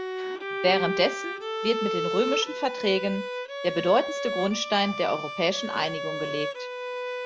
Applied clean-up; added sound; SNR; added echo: none; Bowed string instrument; 4 dB; none.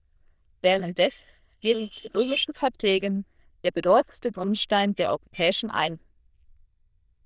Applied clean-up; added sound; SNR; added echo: neural diffusion model UNIVERSE++.